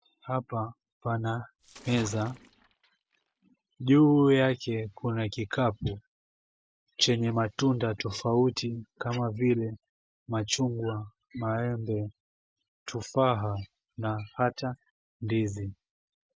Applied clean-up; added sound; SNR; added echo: none; Splash, splatter; 18 dB; none.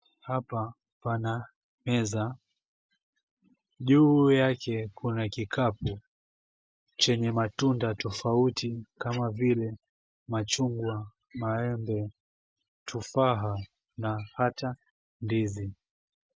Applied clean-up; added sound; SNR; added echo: none; none; none; none.